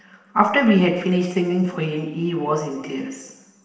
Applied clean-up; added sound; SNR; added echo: none; none; none; reverberation time 1.0 s.